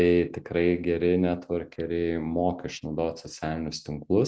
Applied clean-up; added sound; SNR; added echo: none; none; none; none.